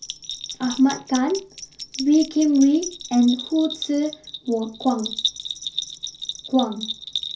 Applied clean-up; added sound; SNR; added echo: none; Bell; 10 dB; reverberation time 0.5 s.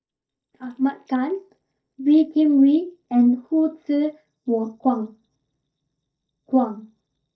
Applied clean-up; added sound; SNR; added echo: neural mask model DeepFilterNet 3.